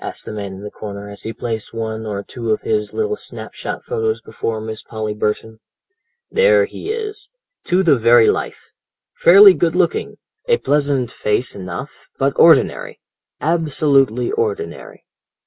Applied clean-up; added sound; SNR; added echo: none; none; none; none.